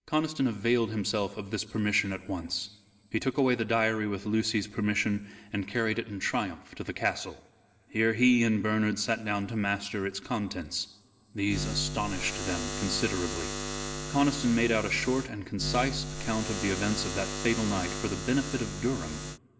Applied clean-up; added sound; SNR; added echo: none; Buzz; 5 dB; reverberation time 2.1 s.